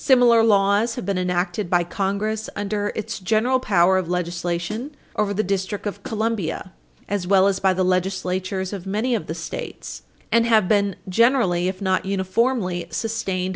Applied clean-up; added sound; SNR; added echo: none; Snare drum; 18 dB; none.